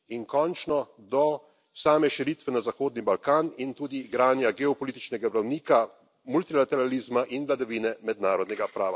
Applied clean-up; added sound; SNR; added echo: none; none; none; none.